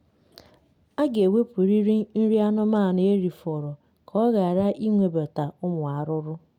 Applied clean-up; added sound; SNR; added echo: none; none; none; none.